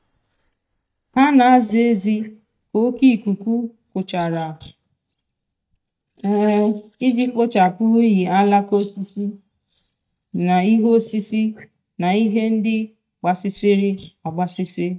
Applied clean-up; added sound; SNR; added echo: neural mask model DeepFilterNet 3.